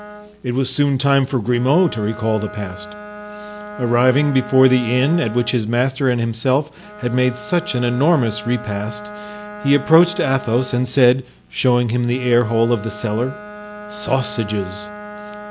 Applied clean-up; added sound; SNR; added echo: none; Bowed string instrument; 16 dB; none.